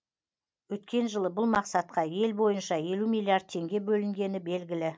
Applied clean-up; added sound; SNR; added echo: none; none; none; none.